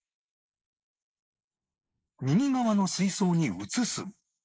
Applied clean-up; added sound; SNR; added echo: neural mask model Resemble Enhance denoiser.